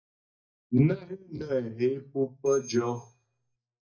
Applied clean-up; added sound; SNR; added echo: neural mask model DeepFilterNet 3.